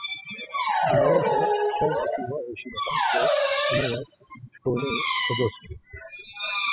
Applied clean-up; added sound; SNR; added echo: classical method spectral subtraction.